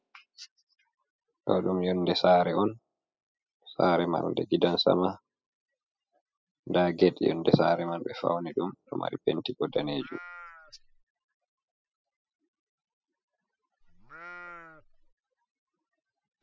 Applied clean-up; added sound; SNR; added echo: classical method spectral subtraction.